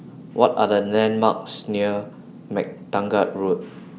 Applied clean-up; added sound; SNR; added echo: none; none; none; none.